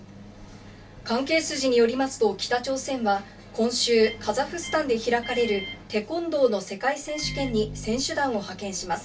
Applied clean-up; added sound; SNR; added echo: none; Microwave oven; 15 dB; reverberation time 0.2 s.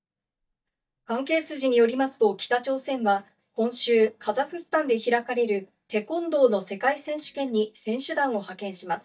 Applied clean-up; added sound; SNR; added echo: neural mask model DeepFilterNet 3.